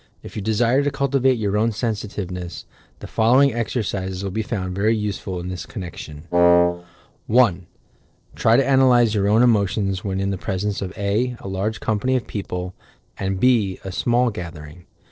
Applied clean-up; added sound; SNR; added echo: neural separator model SepFormer DNS4.